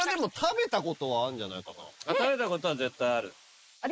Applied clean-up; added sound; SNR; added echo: neural mask model Resemble Enhance denoiser.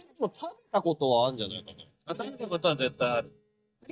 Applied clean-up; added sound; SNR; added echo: neural mask model DeepFilterNet 3.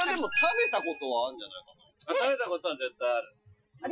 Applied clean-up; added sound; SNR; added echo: classical method Wiener filter.